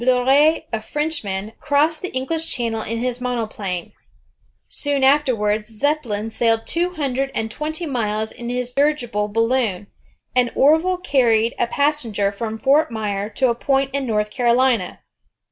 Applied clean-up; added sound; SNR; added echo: none; none; none; none.